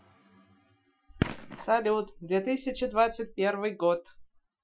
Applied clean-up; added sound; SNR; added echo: classical method Wiener filter.